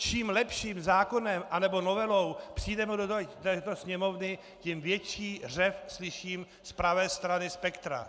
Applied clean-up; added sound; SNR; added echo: none; none; none; none.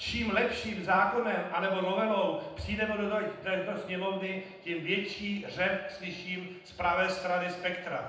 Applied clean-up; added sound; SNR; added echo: none; none; none; reverberation time 0.8 s.